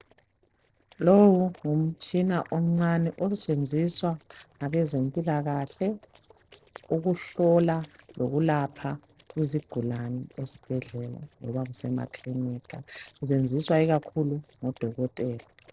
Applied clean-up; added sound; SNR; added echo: neural separator model SepFormer DNS4.